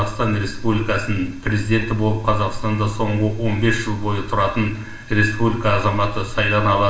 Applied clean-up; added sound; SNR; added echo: none; none; none; reverberation time 0.2 s.